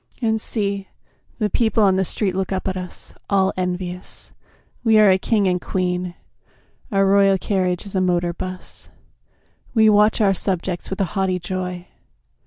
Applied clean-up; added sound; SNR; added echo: none; none; none; none.